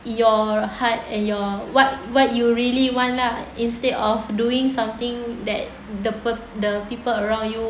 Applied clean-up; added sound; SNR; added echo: none; none; none; none.